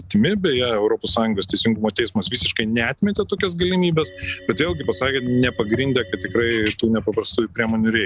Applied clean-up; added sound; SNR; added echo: none; Computer keyboard + Organ; 15 dB; none.